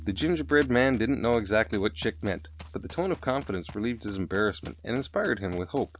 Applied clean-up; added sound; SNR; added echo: none; Piano + Run; 16 dB; none.